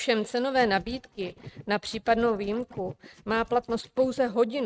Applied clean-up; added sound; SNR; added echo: neural mask model RNNoise.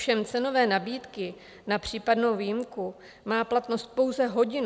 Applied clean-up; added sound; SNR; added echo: none; none; none; none.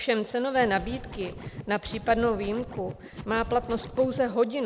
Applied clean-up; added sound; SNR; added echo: none; Scratching (performance technique); 12 dB; none.